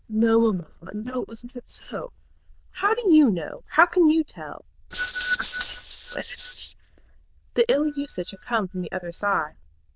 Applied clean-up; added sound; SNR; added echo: neural diffusion model UNIVERSE++.